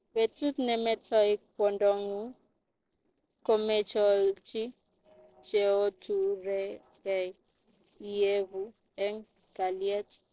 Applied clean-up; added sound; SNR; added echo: neural separator model SepFormer DNS4.